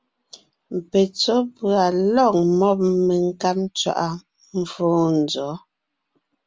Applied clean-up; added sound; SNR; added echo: none; none; none; none.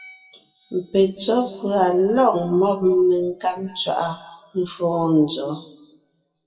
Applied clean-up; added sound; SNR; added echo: classical method WPE with log-MMSE.